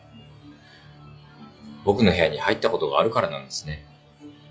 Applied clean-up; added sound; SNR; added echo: classical method log-MMSE.